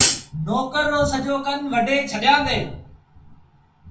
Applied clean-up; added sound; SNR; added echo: none; Hi-hat; -3 dB; reverberation time 0.2 s.